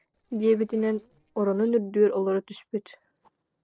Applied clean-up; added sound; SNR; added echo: neural separator model SepFormer DNS4.